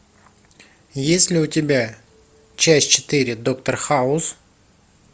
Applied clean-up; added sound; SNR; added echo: none; none; none; none.